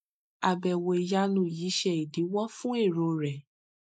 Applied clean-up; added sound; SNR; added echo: neural mask model Resemble Enhance denoiser.